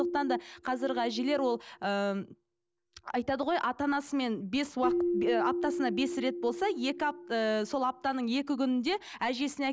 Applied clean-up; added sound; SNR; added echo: neural mask model DeepFilterNet 3.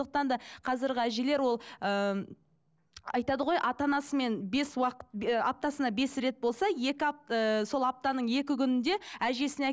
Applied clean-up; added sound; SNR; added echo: none; none; none; none.